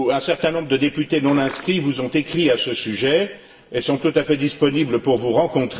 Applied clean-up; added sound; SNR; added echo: none; Liquid; 14 dB; reverberation time 0.7 s.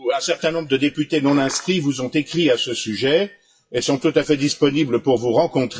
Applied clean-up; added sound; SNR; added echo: classical method WPE with log-MMSE.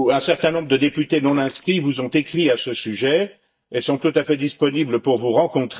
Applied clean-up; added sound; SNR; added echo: neural mask model DeepFilterNet 3.